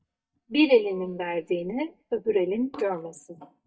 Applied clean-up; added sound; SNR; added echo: neural mask model DeepFilterNet 3.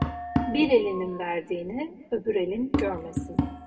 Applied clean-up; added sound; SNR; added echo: none; Tap; 4 dB; reverberation time 1.8 s.